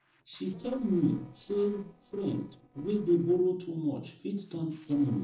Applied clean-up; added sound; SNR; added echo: neural separator model SepFormer DNS4.